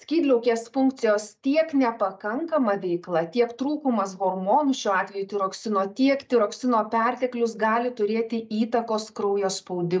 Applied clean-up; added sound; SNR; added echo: none; none; none; none.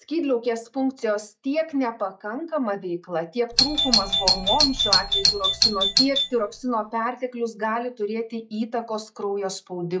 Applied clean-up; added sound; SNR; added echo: classical method log-MMSE.